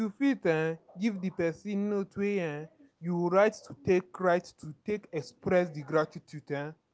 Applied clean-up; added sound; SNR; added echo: none; none; none; none.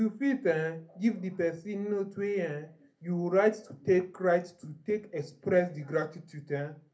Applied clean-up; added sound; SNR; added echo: none; none; none; reverberation time 0.3 s.